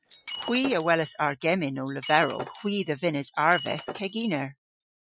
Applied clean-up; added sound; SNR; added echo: classical method Wiener filter.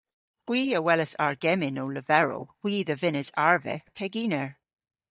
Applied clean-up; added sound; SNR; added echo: neural mask model DeepFilterNet 3.